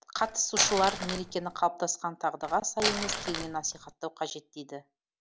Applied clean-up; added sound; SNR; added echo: none; Crumpling, crinkling; 3 dB; none.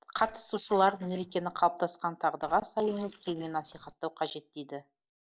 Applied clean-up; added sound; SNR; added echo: neural mask model Resemble Enhance denoiser.